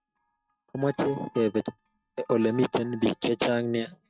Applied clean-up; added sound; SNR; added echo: neural mask model RNNoise.